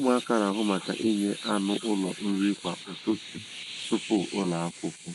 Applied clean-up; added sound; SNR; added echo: neural mask model Resemble Enhance denoiser.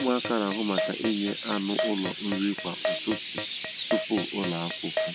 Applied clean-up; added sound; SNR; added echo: none; Chirp, tweet + Keyboard (musical); 1 dB; none.